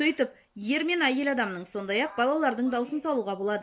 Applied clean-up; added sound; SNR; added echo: none; none; none; none.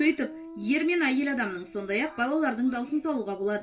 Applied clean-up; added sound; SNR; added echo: none; Guitar; 19 dB; reverberation time 0.2 s.